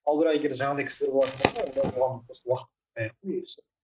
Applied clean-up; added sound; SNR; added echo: neural mask model RNNoise.